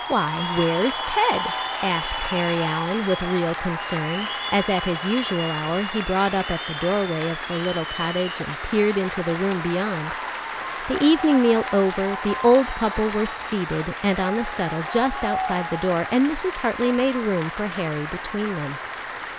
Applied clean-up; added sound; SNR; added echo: none; Applause / Cheering; 6 dB; none.